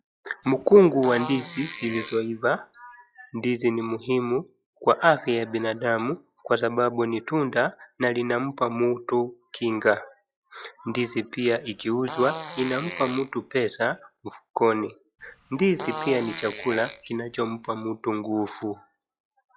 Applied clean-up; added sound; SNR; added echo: classical method log-MMSE.